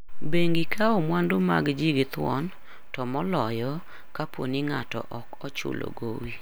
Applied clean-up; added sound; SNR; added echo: none; none; none; none.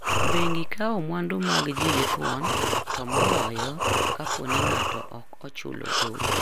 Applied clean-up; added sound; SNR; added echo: none; Breathing; -2 dB; none.